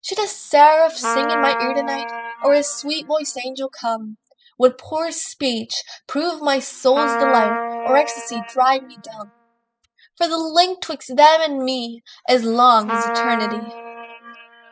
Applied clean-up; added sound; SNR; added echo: classical method spectral subtraction.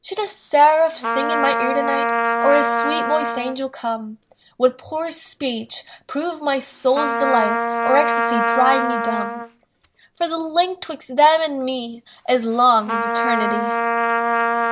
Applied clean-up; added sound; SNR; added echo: none; Trumpet; 2 dB; none.